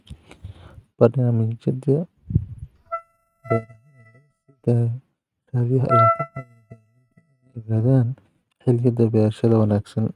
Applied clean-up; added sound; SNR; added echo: neural mask model RNNoise.